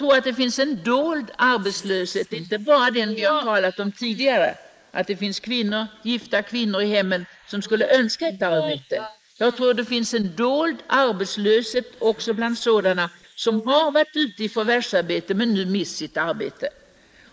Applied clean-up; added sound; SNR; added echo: neural mask model Resemble Enhance denoiser.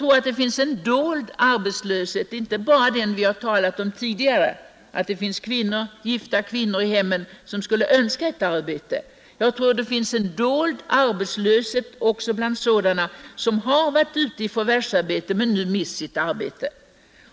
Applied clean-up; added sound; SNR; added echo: none; none; none; none.